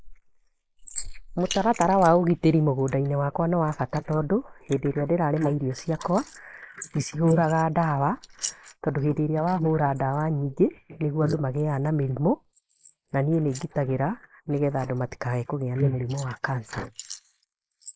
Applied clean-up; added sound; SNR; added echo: neural mask model Resemble Enhance denoiser.